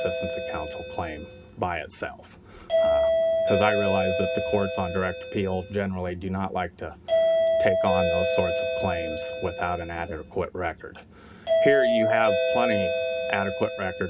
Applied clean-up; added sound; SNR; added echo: none; Doorbell; -3 dB; reverberation time 0.3 s.